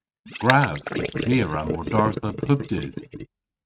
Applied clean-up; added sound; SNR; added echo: neural mask model RNNoise.